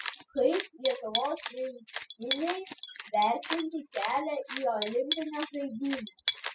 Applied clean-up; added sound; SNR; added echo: classical method spectral subtraction.